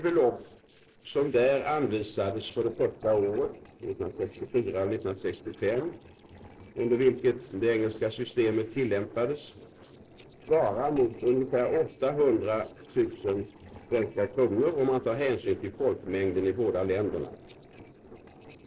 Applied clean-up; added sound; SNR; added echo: neural separator model SepFormer DNS4.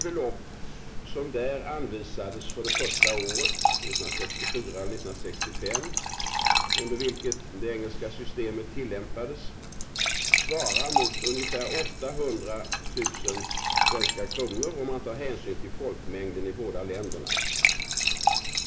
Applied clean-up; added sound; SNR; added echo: none; Fill (with liquid) / Trickle, dribble / Glass; -5 dB; reverberation time 0.5 s.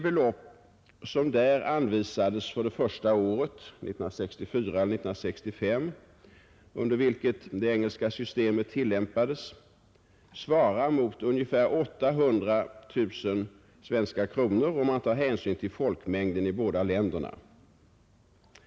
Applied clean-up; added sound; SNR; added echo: none; none; none; none.